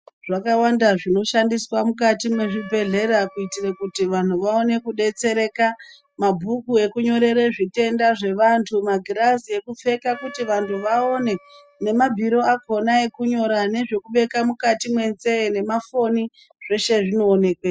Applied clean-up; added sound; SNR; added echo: classical method spectral subtraction.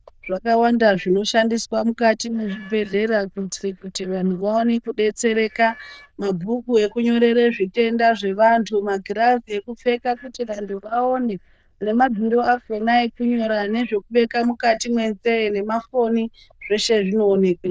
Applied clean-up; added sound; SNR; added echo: neural diffusion model UNIVERSE++.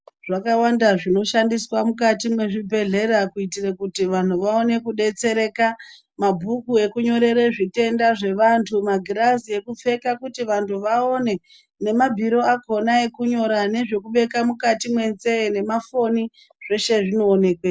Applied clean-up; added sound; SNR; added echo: none; none; none; none.